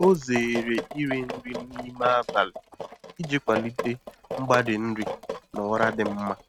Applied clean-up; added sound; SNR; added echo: neural mask model RNNoise.